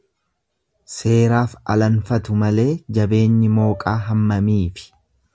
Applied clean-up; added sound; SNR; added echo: none; Piano; 18 dB; none.